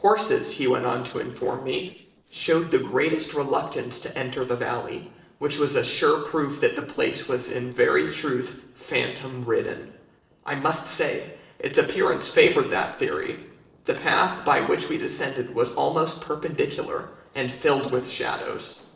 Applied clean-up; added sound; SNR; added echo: neural separator model SepFormer DNS4.